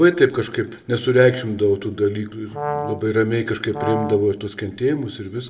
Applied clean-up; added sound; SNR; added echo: none; Brass instrument; 9 dB; reverberation time 0.8 s.